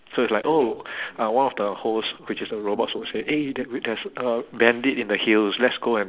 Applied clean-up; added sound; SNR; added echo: neural separator model SepFormer DNS4.